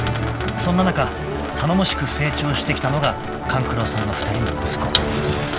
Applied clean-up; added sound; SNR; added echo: none; Sink (filling or washing) / Water tap, faucet; 9 dB; none.